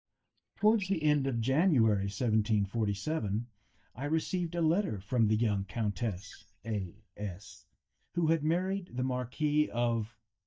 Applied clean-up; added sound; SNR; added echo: neural mask model DeepFilterNet 3.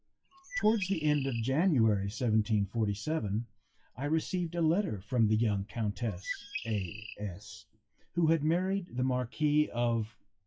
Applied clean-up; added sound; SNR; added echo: classical method WPE with log-MMSE.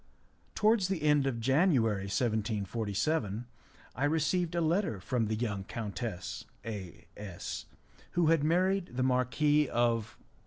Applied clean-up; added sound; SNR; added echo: none; none; none; none.